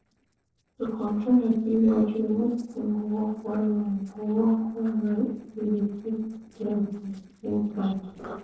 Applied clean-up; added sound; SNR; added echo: neural separator model SepFormer DNS4.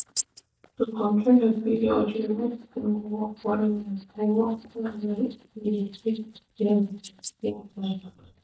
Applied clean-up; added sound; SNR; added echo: neural mask model DeepFilterNet 3.